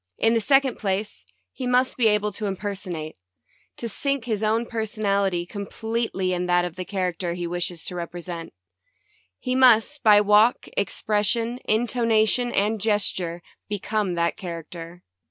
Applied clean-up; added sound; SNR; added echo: none; none; none; none.